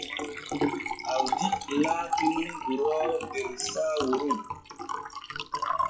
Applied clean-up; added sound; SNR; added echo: classical method WPE with log-MMSE.